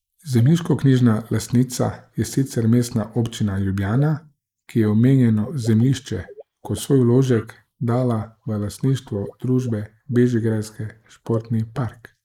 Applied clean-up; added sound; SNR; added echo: neural mask model Resemble Enhance denoiser.